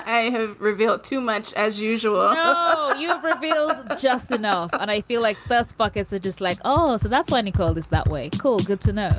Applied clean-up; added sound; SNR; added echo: none; none; none; none.